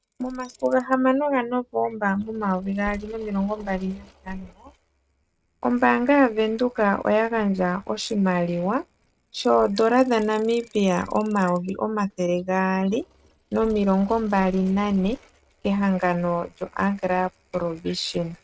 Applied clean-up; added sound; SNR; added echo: neural mask model RNNoise.